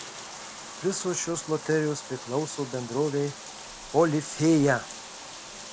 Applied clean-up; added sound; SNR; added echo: none; Bathtub (filling or washing); 13 dB; none.